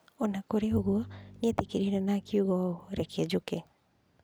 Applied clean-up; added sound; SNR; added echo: none; Bowed string instrument; 14 dB; none.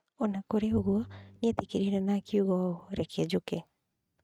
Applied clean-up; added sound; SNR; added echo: neural mask model RNNoise.